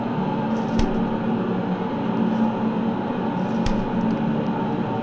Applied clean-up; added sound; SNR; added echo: none; Door; 12 dB; reverberation time 0.9 s.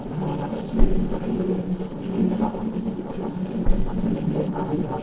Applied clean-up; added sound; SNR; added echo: neural separator model SepFormer DNS4.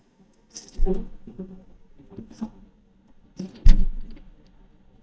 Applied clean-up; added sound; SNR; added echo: neural mask model DeepFilterNet 3.